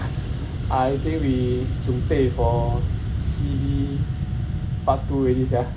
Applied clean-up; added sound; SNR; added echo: none; Fixed-wing aircraft, airplane; 0 dB; none.